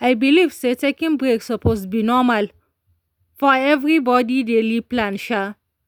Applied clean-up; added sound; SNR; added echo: none; none; none; none.